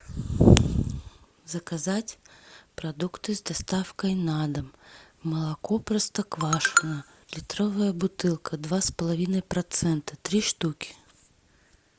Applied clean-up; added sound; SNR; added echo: none; none; none; none.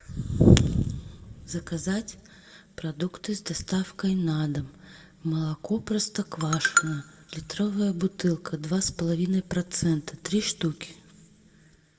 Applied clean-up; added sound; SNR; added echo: none; none; none; reverberation time 0.8 s.